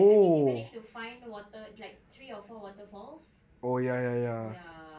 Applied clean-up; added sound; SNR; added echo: none; none; none; none.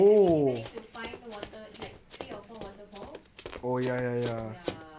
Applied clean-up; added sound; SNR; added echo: none; Run; 14 dB; none.